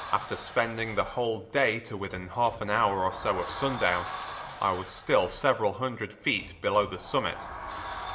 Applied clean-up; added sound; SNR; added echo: none; Sliding door; 10 dB; reverberation time 2.3 s.